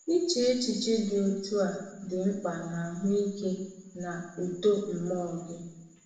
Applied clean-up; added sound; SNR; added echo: none; none; none; reverberation time 0.9 s.